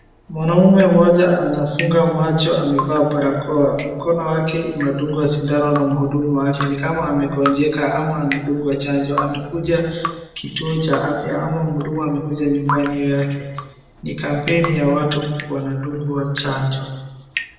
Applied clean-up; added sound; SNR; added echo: none; Drip; 14 dB; reverberation time 1.1 s.